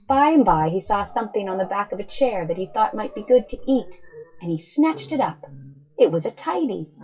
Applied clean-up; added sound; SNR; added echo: classical method WPE with log-MMSE.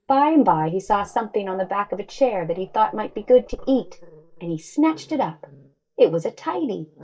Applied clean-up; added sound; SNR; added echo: neural mask model DeepFilterNet 3.